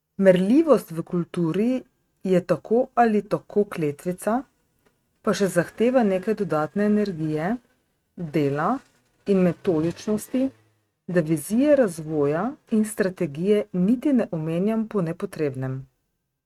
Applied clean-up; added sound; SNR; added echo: neural mask model RNNoise.